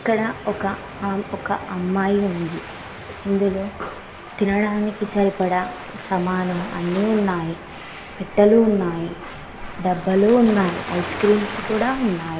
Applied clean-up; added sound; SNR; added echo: none; Waves, surf; 14 dB; reverberation time 0.3 s.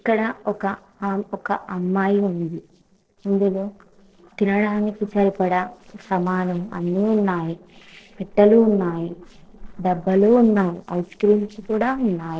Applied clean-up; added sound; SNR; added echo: neural separator model SepFormer DNS4.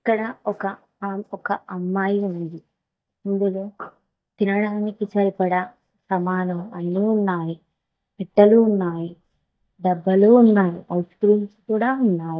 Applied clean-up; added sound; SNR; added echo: neural mask model DeepFilterNet 3.